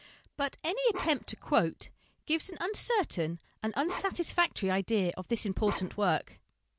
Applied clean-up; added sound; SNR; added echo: none; Bark; 11 dB; none.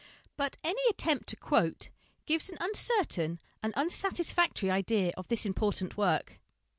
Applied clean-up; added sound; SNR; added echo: none; none; none; none.